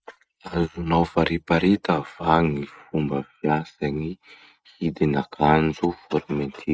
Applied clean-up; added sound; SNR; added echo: neural mask model Resemble Enhance denoiser.